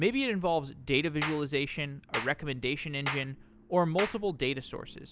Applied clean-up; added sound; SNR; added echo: none; Clapping; 9 dB; none.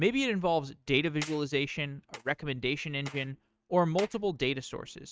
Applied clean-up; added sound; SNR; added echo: neural mask model RNNoise.